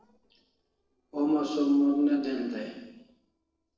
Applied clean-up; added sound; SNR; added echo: neural separator model SepFormer DNS4.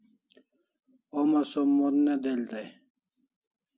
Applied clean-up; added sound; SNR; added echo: none; none; none; none.